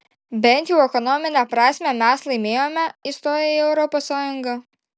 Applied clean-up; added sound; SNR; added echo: none; none; none; none.